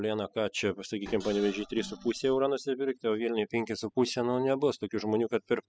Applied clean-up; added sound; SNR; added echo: classical method spectral subtraction.